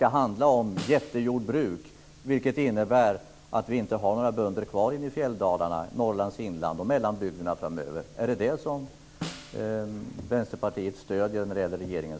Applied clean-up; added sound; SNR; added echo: none; Snare drum; 16 dB; none.